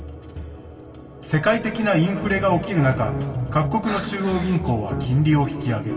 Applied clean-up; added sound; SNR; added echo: none; Breathing; 15 dB; reverberation time 2.6 s.